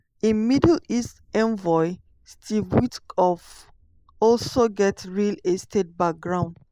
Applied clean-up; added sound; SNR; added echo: neural mask model Resemble Enhance denoiser.